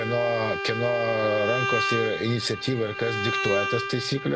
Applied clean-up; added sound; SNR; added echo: none; Bowed string instrument; 3 dB; none.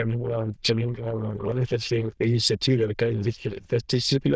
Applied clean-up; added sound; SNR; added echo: neural diffusion model UNIVERSE++.